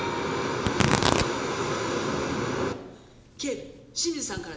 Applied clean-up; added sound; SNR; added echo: none; Tearing; 3 dB; reverberation time 0.8 s.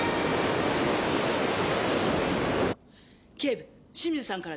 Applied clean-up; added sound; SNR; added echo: none; none; none; none.